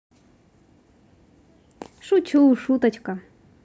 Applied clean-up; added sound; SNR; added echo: none; none; none; none.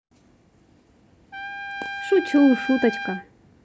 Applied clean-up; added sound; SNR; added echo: none; Trumpet; 10 dB; none.